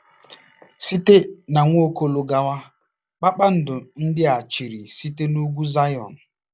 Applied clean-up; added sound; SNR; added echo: none; none; none; none.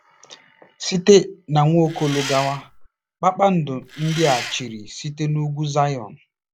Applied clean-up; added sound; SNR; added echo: none; Engine; 10 dB; none.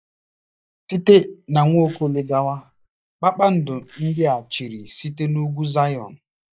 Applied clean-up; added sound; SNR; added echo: neural mask model DeepFilterNet 3.